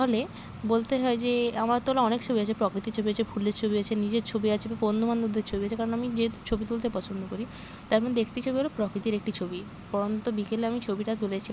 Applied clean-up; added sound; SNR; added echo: none; none; none; none.